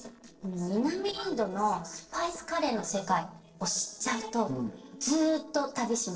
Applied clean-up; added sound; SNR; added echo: neural separator model SepFormer DNS4.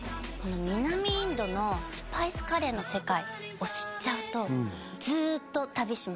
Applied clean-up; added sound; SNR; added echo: none; none; none; none.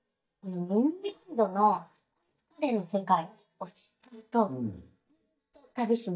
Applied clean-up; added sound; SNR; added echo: neural mask model DeepFilterNet 3.